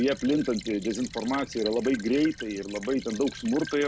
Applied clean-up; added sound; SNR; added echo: none; Stream / Trickle, dribble; 14 dB; none.